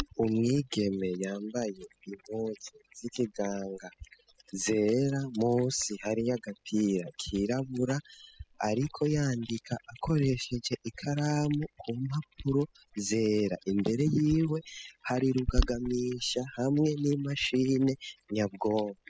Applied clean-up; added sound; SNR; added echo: classical method spectral subtraction.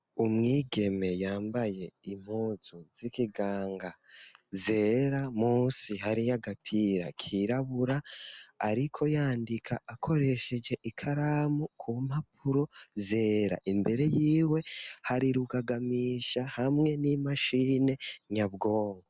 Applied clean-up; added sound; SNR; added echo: none; none; none; none.